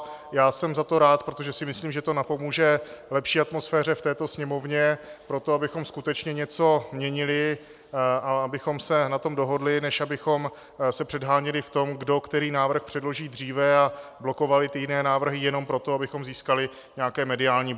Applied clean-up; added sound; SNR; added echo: none; none; none; none.